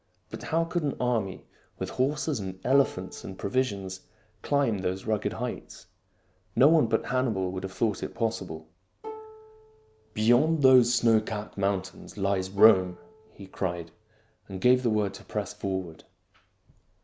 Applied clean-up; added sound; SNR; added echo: none; Plucked string instrument; 17 dB; none.